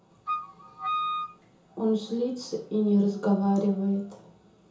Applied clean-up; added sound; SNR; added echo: none; Wind instrument, woodwind instrument; 5 dB; reverberation time 0.7 s.